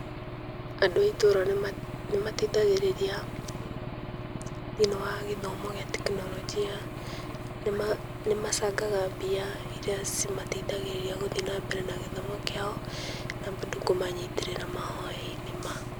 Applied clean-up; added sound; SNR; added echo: none; Engine / Aircraft; 6 dB; none.